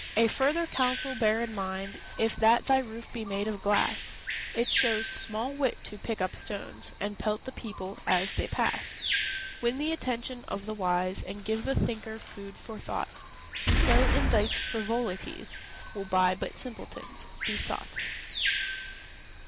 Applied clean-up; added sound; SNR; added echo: none; Boom + Bird vocalization, bird call, bird song; 1 dB; none.